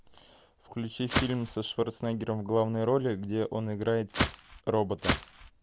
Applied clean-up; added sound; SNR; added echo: none; Walk, footsteps; 0 dB; none.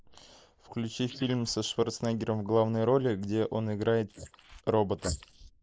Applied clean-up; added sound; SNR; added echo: neural mask model Resemble Enhance denoiser.